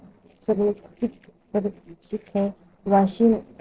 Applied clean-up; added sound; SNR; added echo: neural separator model SepFormer DNS4.